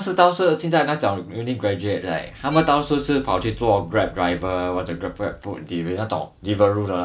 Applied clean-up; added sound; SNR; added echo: none; Bowed string instrument + Thunder / Wind; 19 dB; none.